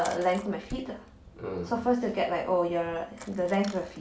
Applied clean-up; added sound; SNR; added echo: none; Fire + Coin (dropping); 19 dB; none.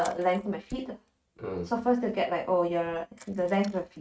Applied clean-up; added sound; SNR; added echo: neural mask model RNNoise.